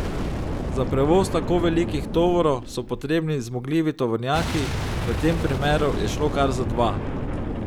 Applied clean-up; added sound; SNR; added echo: none; Boom; 4 dB; none.